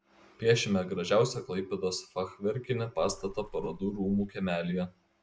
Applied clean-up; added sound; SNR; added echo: none; Water / Splash, splatter; 16 dB; none.